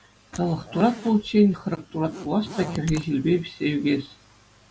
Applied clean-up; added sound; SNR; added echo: none; Zipper (clothing); 15 dB; none.